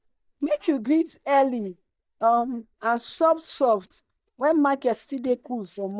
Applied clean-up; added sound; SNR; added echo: neural mask model DeepFilterNet 3.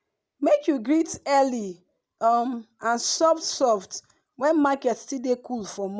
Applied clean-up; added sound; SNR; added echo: none; none; none; none.